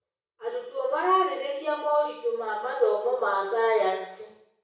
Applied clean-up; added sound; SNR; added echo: none; none; none; reverberation time 0.6 s.